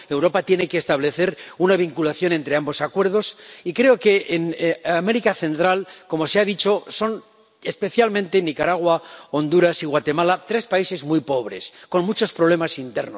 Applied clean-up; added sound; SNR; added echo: none; none; none; none.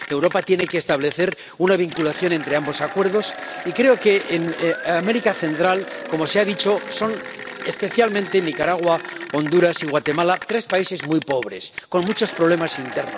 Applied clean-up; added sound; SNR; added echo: none; Applause / Cheering; 12 dB; none.